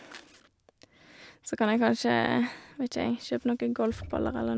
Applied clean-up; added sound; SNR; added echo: none; none; none; none.